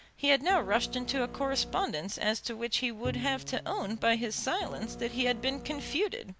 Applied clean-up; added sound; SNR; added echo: none; Bowed string instrument + Printer; 12 dB; none.